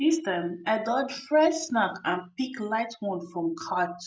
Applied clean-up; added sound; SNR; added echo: none; none; none; none.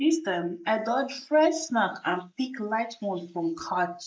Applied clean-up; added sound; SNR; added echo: neural mask model Resemble Enhance denoiser.